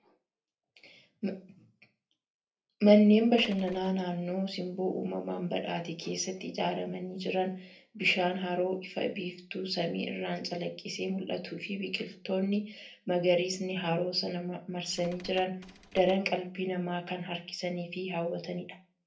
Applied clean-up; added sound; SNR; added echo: neural separator model SepFormer DNS4.